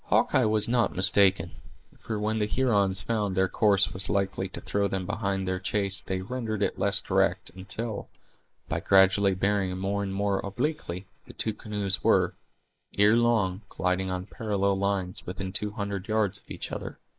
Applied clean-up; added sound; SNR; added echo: neural mask model Resemble Enhance denoiser.